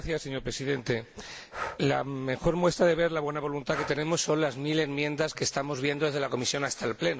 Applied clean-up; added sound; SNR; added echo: none; Breathing; 15 dB; none.